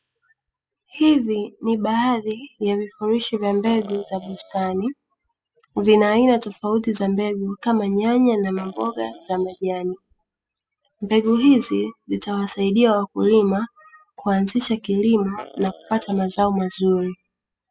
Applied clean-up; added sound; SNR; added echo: classical method spectral subtraction.